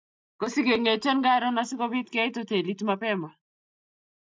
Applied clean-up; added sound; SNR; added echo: neural mask model DeepFilterNet 3.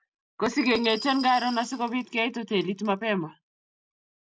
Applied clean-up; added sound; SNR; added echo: none; Glass; 16 dB; none.